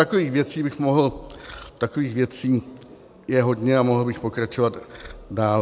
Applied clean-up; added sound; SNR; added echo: none; none; none; none.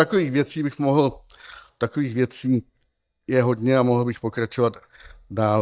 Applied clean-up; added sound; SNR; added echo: neural mask model DeepFilterNet 3.